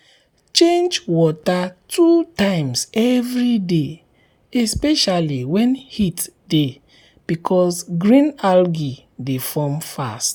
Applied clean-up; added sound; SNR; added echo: none; none; none; none.